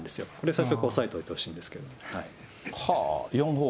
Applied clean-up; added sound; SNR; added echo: none; none; none; none.